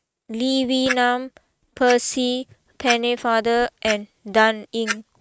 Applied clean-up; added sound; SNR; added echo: neural mask model RNNoise.